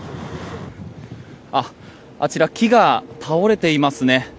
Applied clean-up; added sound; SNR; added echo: none; none; none; none.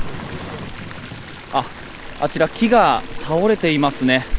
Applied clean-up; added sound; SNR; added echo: none; Chatter / Stream; 9 dB; none.